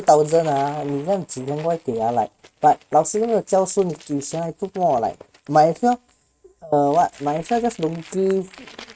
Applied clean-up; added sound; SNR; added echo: neural mask model RNNoise.